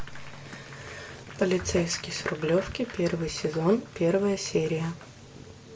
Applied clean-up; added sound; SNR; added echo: none; Applause; 20 dB; none.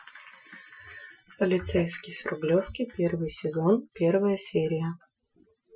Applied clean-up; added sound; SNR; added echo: classical method Wiener filter.